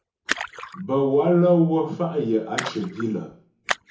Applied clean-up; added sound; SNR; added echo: none; Splash, splatter; 11 dB; reverberation time 0.7 s.